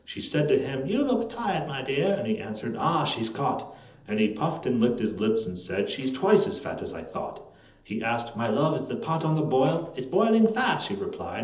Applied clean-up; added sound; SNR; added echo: none; Tambourine; 16 dB; reverberation time 1.2 s.